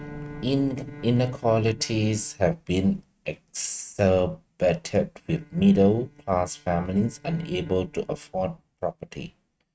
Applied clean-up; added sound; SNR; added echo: neural mask model RNNoise.